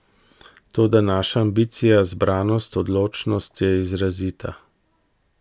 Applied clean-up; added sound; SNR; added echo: none; none; none; none.